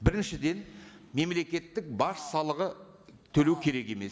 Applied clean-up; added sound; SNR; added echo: none; Fart; 17 dB; none.